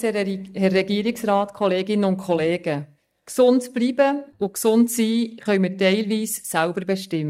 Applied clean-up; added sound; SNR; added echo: neural mask model DeepFilterNet 3.